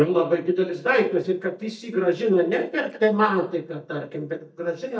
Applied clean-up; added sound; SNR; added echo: neural mask model DeepFilterNet 3.